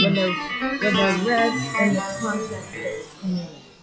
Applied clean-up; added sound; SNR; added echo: classical method log-MMSE.